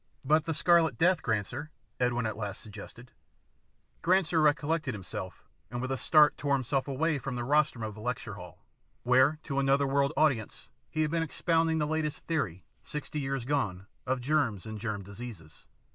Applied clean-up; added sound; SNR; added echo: neural mask model Resemble Enhance denoiser.